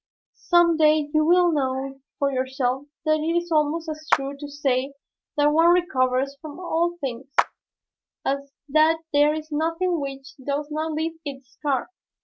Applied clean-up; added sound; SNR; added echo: neural mask model RNNoise.